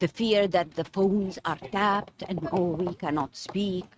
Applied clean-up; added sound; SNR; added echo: neural mask model RNNoise.